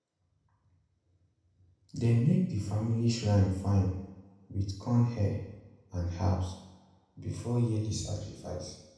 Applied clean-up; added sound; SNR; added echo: none; none; none; reverberation time 0.9 s.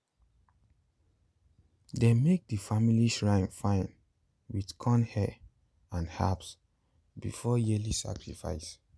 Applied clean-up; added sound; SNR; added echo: none; none; none; none.